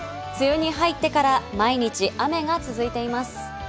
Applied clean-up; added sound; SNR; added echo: none; none; none; none.